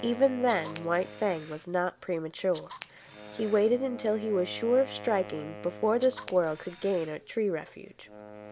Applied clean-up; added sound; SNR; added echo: none; Wind instrument, woodwind instrument + Camera; 16 dB; none.